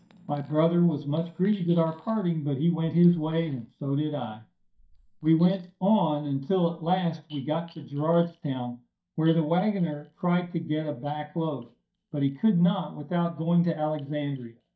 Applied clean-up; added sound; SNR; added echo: neural mask model DeepFilterNet 3.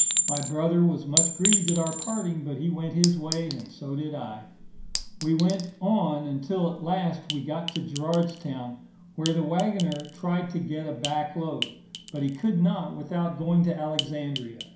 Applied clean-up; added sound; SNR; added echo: none; Chink, clink; 5 dB; reverberation time 0.5 s.